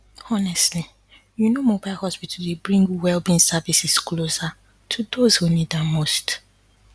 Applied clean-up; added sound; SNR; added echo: none; none; none; none.